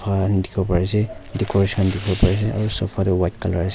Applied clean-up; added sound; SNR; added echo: none; Tearing; 19 dB; none.